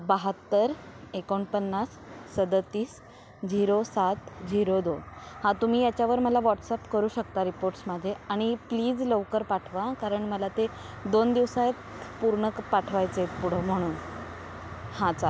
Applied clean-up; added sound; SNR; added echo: none; none; none; none.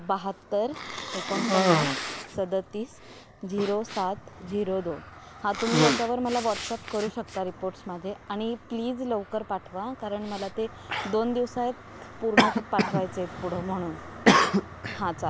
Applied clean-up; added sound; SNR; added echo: none; Cough; 0 dB; none.